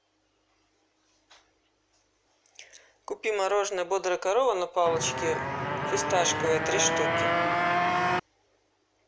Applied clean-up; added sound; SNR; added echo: none; Motorcycle; -3 dB; none.